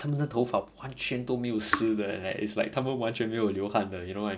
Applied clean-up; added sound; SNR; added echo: none; Raindrop / Drip; 6 dB; none.